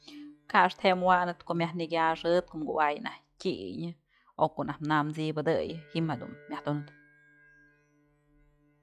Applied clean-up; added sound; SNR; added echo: classical method log-MMSE.